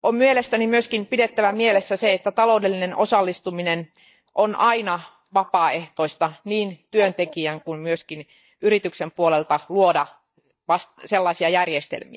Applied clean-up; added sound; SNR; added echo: neural mask model DeepFilterNet 3.